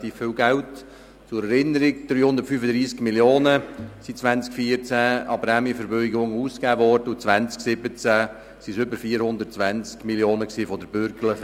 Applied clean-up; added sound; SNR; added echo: none; none; none; none.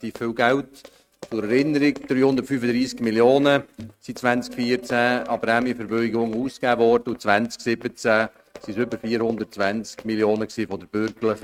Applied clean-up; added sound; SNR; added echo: neural mask model RNNoise.